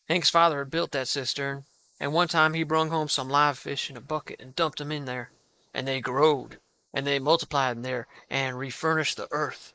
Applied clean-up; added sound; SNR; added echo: neural mask model Resemble Enhance denoiser.